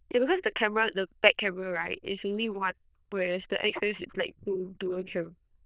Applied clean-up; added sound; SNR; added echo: neural diffusion model UNIVERSE++.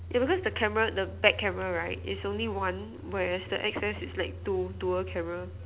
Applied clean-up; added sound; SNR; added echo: none; Idling / Engine starting / Accelerating, revving, vroom / Car; 11 dB; none.